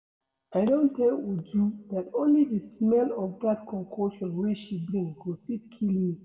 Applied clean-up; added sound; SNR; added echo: none; none; none; reverberation time 1.3 s.